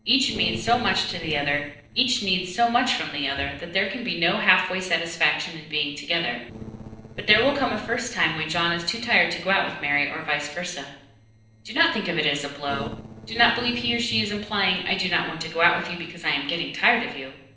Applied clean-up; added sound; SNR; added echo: neural separator model SepFormer DNS4.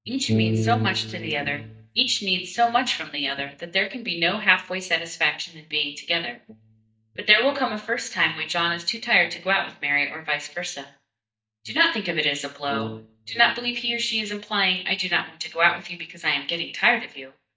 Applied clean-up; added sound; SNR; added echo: neural mask model DeepFilterNet 3.